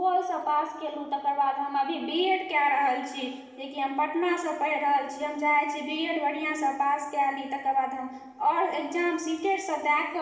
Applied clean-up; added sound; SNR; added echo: none; none; none; reverberation time 1.1 s.